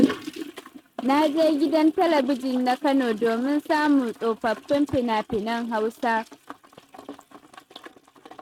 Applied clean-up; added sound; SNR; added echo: neural mask model RNNoise.